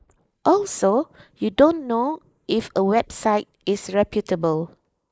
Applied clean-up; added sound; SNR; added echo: neural mask model Resemble Enhance denoiser.